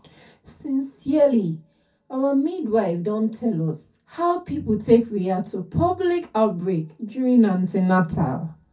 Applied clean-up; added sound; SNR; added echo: none; none; none; reverberation time 0.3 s.